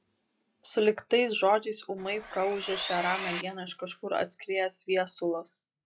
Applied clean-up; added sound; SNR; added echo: classical method log-MMSE.